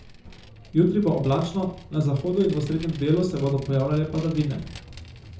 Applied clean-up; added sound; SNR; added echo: none; Vehicle; 18 dB; reverberation time 0.5 s.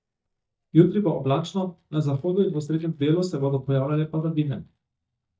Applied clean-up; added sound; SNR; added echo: neural mask model DeepFilterNet 3.